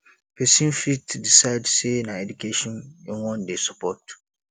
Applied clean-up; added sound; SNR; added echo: none; none; none; none.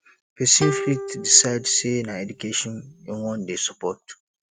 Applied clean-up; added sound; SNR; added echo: neural mask model RNNoise.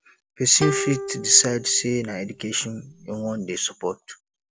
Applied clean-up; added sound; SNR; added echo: none; Plucked string instrument; 8 dB; none.